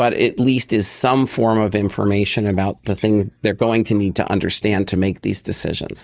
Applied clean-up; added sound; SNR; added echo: neural mask model DeepFilterNet 3.